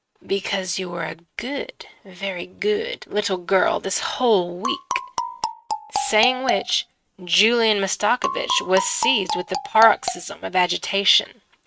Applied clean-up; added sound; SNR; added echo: neural mask model RNNoise.